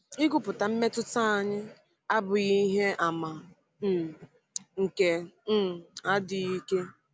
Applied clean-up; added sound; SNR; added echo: none; none; none; none.